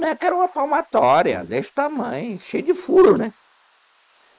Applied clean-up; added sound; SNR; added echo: neural mask model Resemble Enhance denoiser.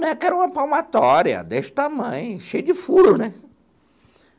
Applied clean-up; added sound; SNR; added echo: none; none; none; none.